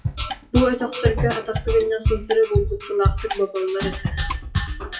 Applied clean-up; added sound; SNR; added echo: classical method WPE with log-MMSE.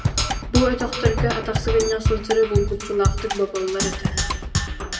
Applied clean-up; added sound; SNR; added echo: none; Percussion; 0 dB; reverberation time 1.5 s.